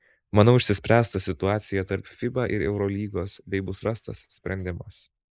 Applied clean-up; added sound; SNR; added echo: neural mask model Resemble Enhance denoiser.